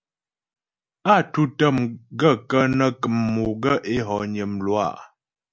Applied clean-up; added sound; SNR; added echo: none; none; none; none.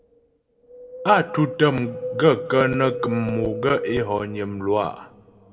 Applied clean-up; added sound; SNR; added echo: none; Wind; 10 dB; reverberation time 2.1 s.